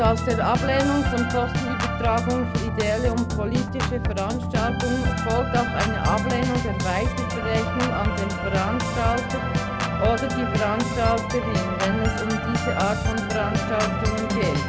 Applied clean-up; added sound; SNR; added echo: none; Organ; -1 dB; none.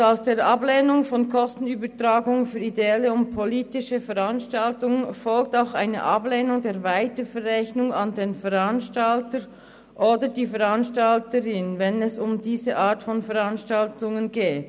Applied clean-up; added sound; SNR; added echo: none; none; none; none.